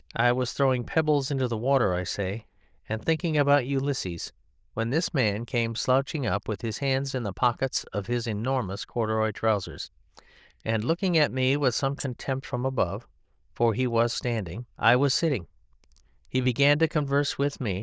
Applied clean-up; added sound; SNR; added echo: neural diffusion model UNIVERSE++.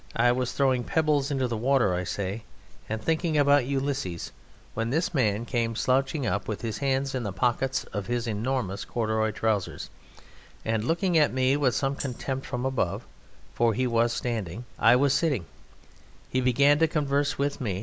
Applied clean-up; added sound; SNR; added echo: none; Tambourine; 19 dB; none.